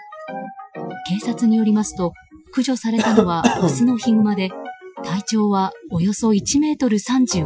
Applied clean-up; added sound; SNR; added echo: classical method Wiener filter.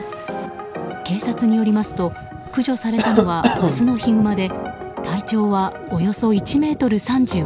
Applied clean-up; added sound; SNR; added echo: none; Cough; 2 dB; none.